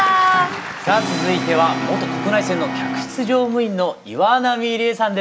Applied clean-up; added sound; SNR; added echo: none; Brass instrument; 8 dB; none.